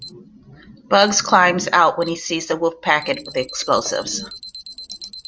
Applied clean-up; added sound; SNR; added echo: none; Alarm; 19 dB; none.